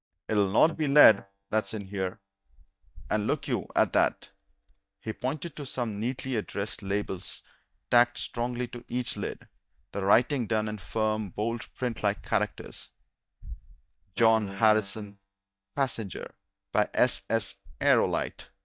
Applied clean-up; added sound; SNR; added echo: neural mask model DeepFilterNet 3.